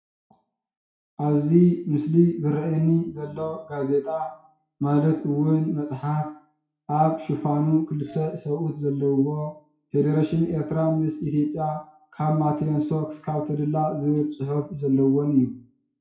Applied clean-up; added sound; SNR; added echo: classical method WPE with log-MMSE.